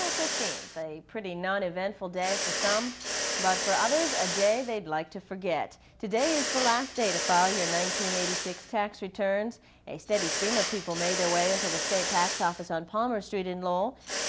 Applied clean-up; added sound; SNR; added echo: none; Mechanisms; 3 dB; none.